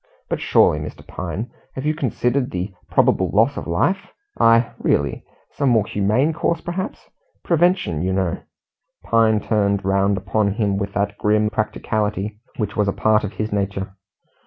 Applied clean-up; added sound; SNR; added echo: none; none; none; none.